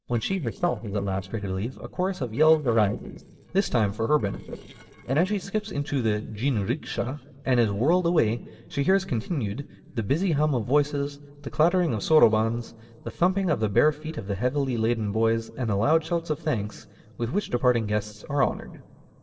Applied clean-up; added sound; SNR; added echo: neural separator model SepFormer DNS4.